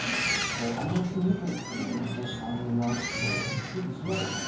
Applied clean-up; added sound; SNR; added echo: none; Boat, Water vehicle; 2 dB; reverberation time 0.9 s.